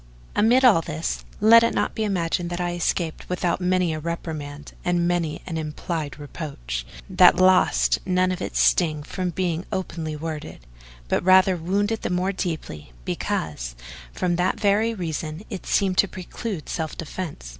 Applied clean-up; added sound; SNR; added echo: none; none; none; none.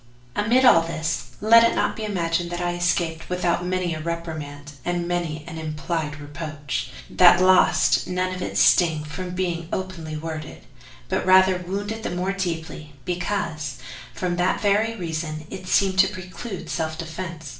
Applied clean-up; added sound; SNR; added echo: none; none; none; reverberation time 0.4 s.